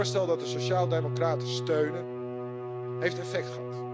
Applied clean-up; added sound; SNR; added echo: none; Bowed string instrument; 1 dB; none.